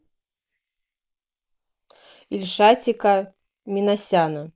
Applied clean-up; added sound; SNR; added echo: neural mask model Resemble Enhance denoiser.